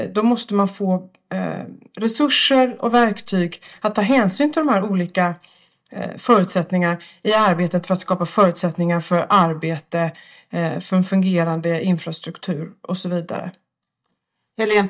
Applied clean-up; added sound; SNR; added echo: neural mask model DeepFilterNet 3.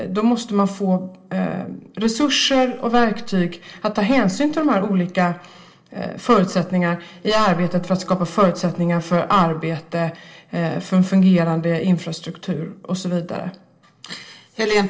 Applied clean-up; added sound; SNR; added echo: neural separator model SepFormer DNS4.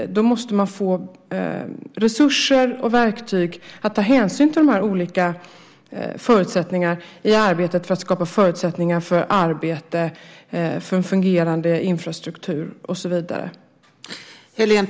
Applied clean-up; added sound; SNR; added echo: none; none; none; none.